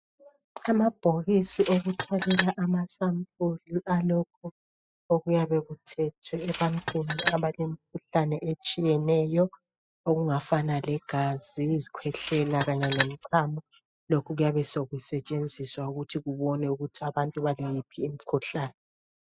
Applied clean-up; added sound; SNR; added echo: classical method spectral subtraction.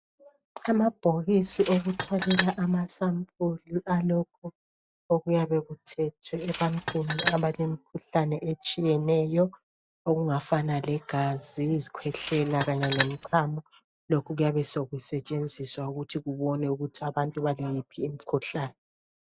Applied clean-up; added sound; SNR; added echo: none; Tools; 3 dB; none.